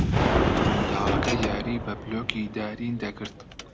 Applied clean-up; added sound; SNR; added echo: none; Gunshot, gunfire; -5 dB; none.